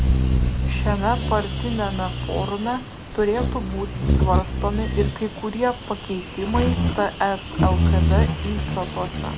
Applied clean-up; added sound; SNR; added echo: none; Bird vocalization, bird call, bird song; -3 dB; none.